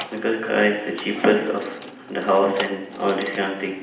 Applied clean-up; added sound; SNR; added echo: none; Keys jangling; 15 dB; reverberation time 0.8 s.